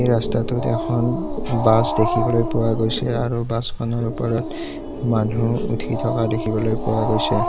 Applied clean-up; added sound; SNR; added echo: none; Growling; 3 dB; none.